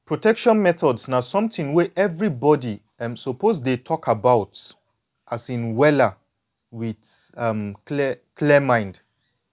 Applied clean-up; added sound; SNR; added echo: none; none; none; none.